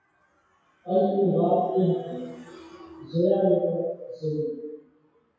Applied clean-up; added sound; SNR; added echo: classical method WPE with log-MMSE.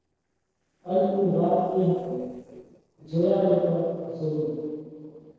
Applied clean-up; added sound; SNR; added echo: neural separator model SepFormer DNS4.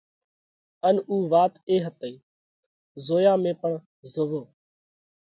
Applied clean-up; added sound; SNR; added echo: none; none; none; none.